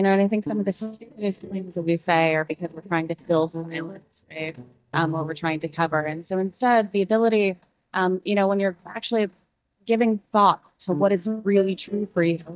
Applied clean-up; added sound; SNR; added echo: neural mask model DeepFilterNet 3.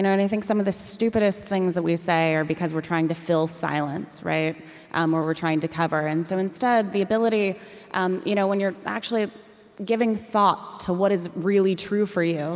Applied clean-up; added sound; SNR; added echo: none; none; none; none.